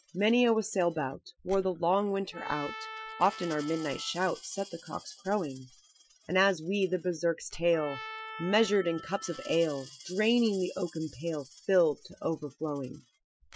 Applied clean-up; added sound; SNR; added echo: classical method Wiener filter.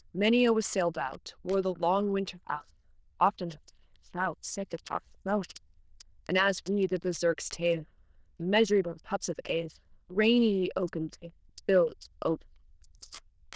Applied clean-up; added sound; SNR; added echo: neural diffusion model UNIVERSE++.